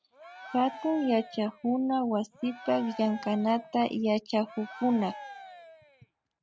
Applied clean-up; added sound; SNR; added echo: none; Cheering; 16 dB; none.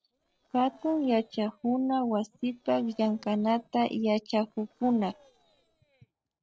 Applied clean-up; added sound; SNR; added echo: neural separator model SepFormer DNS4.